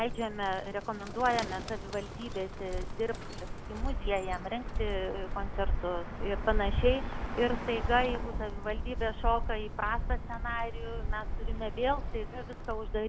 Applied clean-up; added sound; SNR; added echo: none; Bird; 0 dB; none.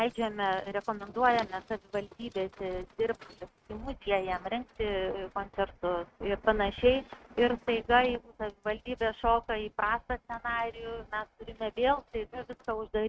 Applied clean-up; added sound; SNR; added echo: neural mask model RNNoise.